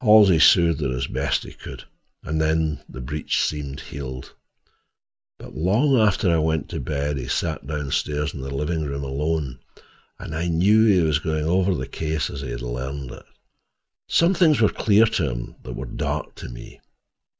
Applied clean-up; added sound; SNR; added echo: none; none; none; none.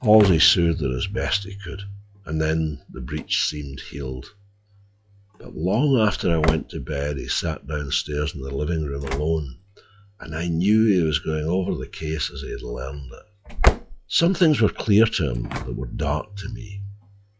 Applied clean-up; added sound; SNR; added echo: classical method log-MMSE.